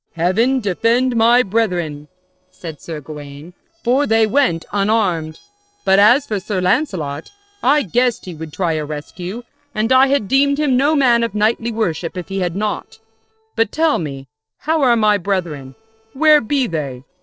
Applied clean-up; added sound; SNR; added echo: neural separator model SepFormer DNS4.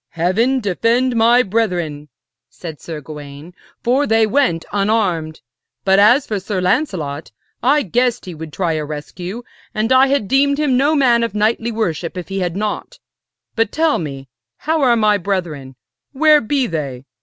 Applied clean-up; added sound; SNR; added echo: none; none; none; none.